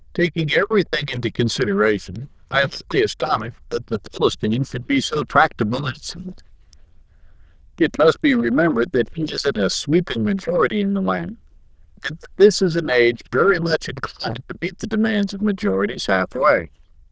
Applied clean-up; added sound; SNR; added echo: neural diffusion model UNIVERSE++.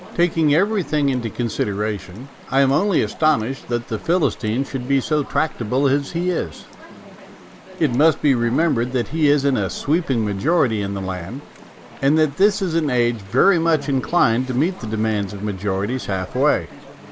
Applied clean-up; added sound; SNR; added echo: none; Subway, metro, underground + Chatter / Stream; 18 dB; none.